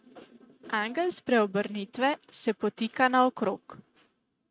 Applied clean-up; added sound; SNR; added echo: neural mask model RNNoise.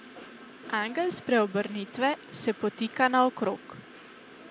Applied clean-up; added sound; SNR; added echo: none; Train; 18 dB; none.